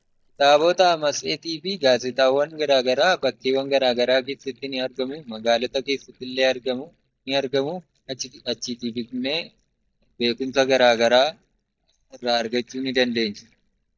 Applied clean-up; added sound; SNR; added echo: neural mask model DeepFilterNet 3.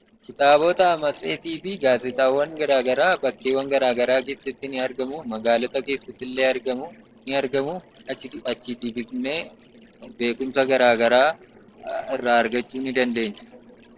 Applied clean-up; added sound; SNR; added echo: neural separator model SepFormer DNS4.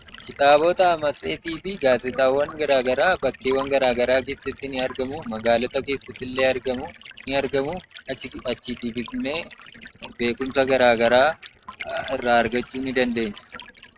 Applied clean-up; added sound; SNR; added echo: neural mask model RNNoise.